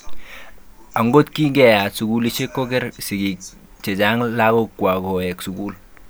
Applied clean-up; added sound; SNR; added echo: none; none; none; none.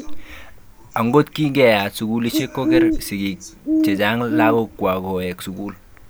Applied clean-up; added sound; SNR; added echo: none; Bird; 4 dB; none.